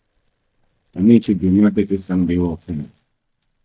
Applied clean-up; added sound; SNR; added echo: neural mask model DeepFilterNet 3.